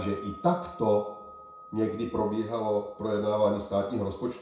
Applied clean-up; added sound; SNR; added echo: none; Wind chime; 19 dB; reverberation time 0.6 s.